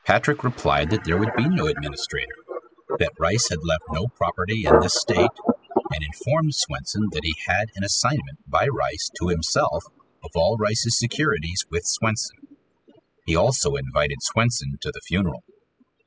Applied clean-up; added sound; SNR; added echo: classical method spectral subtraction.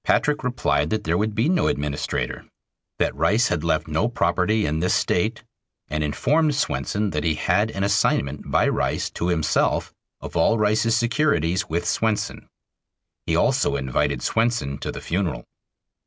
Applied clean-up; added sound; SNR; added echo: none; none; none; none.